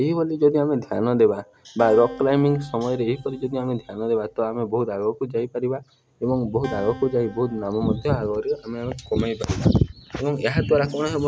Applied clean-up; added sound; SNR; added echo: none; Acoustic guitar; 20 dB; none.